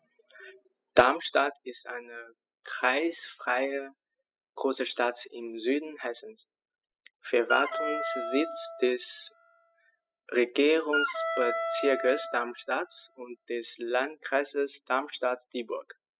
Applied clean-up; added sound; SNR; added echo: classical method spectral subtraction.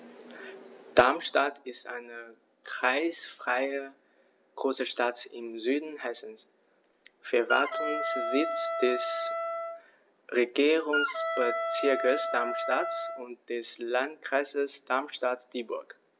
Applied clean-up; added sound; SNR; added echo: none; Wind instrument, woodwind instrument; 1 dB; none.